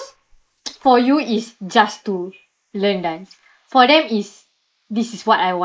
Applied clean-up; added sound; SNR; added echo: neural mask model Resemble Enhance denoiser.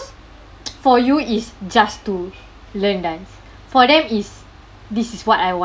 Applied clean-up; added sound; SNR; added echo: none; none; none; none.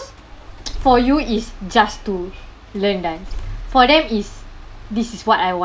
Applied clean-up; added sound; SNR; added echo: none; Engine starting / Car; 12 dB; none.